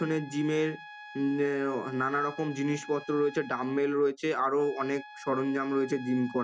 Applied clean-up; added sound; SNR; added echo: none; Trumpet; 17 dB; none.